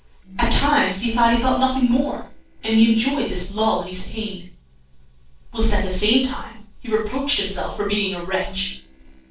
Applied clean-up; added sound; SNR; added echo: neural separator model SepFormer DNS4.